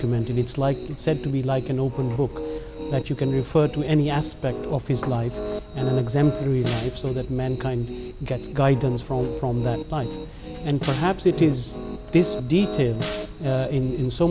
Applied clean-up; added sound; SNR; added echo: none; Piano + Snare drum; 10 dB; none.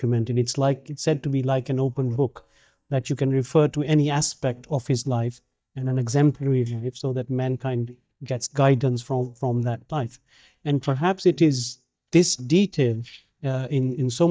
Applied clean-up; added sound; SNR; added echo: neural mask model DeepFilterNet 3.